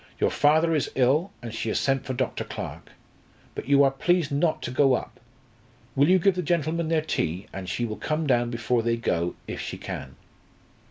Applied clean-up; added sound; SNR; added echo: none; none; none; none.